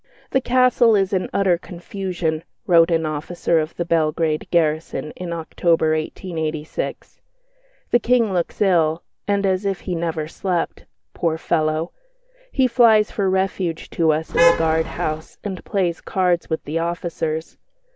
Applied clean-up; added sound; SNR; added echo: none; Traffic noise, roadway noise / Vehicle horn, car horn, honking; 1 dB; none.